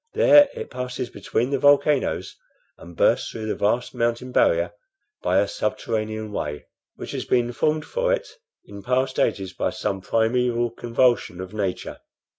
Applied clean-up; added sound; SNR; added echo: none; none; none; none.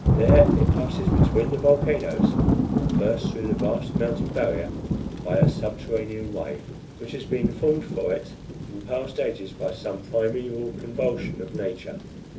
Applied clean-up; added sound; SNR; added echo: none; Thunder / Rain; -1 dB; reverberation time 0.3 s.